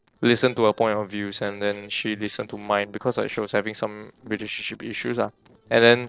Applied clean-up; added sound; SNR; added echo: neural separator model SepFormer DNS4.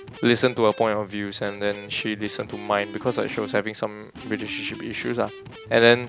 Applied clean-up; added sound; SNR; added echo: none; Electric guitar; 16 dB; none.